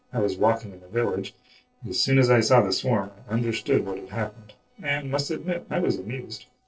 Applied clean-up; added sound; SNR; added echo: neural separator model SepFormer DNS4.